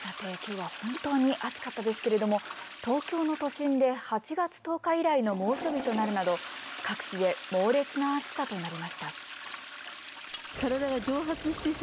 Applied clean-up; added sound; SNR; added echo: none; Cutlery, silverware + Toilet flush; 11 dB; none.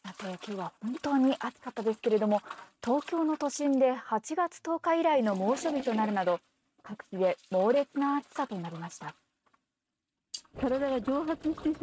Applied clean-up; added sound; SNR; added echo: neural mask model RNNoise.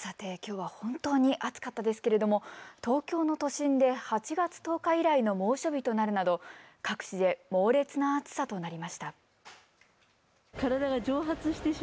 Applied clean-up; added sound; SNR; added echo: none; none; none; none.